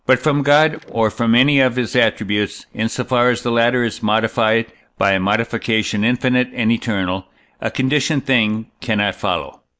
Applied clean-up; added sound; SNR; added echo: neural mask model Resemble Enhance denoiser.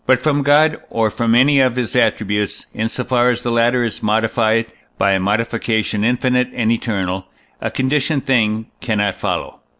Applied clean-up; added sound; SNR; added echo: none; none; none; none.